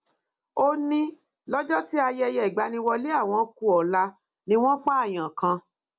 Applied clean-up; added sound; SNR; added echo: none; none; none; none.